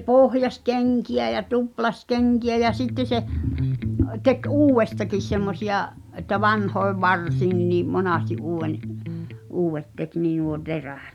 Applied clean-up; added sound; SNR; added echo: none; Electric guitar; 7 dB; none.